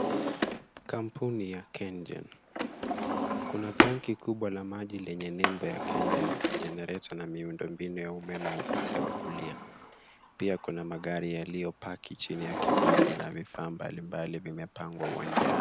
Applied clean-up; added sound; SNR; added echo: none; Drawer open or close; -3 dB; none.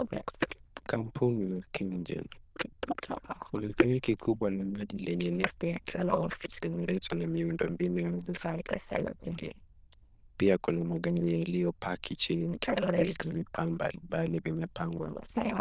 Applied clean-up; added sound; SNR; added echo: neural diffusion model UNIVERSE++.